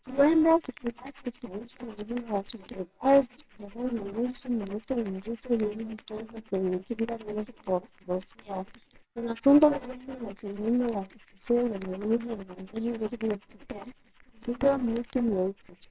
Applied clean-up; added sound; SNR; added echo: neural separator model SepFormer WHAMR!.